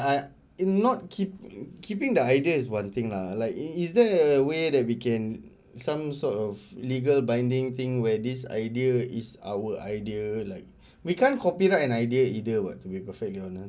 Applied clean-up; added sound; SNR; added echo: none; none; none; none.